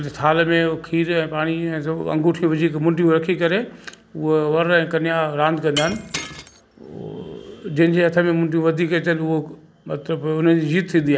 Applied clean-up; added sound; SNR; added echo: none; Shatter; 13 dB; none.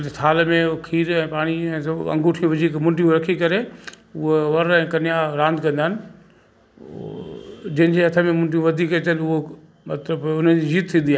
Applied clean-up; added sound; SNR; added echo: none; none; none; none.